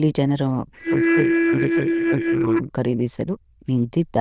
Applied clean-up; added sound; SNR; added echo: neural diffusion model UNIVERSE++.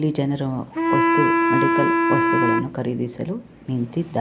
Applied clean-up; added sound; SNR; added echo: none; Wind instrument, woodwind instrument; -4 dB; none.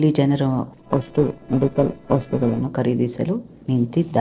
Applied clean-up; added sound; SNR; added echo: neural separator model SepFormer DNS4.